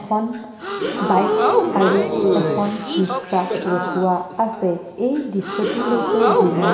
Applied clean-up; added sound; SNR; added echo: none; Crowd / Gasp; 0 dB; reverberation time 2.0 s.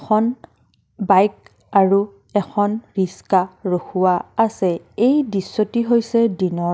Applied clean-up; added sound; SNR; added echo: none; none; none; none.